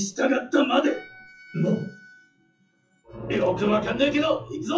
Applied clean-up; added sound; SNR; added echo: classical method WPE with log-MMSE.